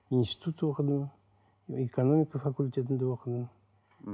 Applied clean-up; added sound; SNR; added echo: none; none; none; none.